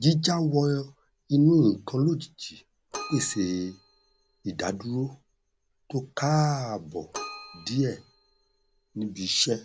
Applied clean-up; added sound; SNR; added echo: none; Keyboard (musical); 20 dB; none.